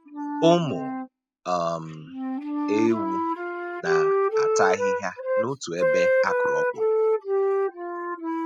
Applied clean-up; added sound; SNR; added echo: classical method spectral subtraction.